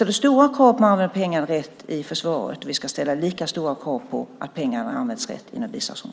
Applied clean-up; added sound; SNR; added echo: none; none; none; none.